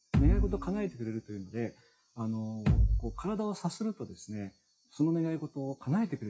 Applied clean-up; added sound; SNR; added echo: classical method WPE with log-MMSE.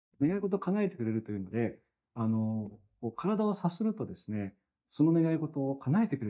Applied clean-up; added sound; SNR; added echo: neural mask model DeepFilterNet 3.